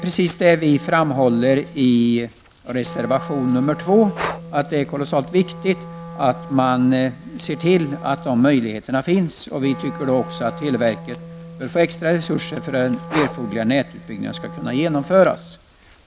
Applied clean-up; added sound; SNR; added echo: none; Breathing + Wind instrument, woodwind instrument; 14 dB; none.